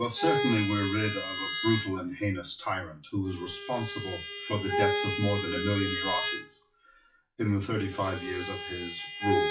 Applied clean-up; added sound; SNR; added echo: classical method WPE with log-MMSE.